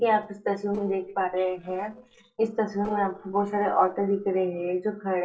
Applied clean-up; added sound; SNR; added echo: neural separator model SepFormer DNS4.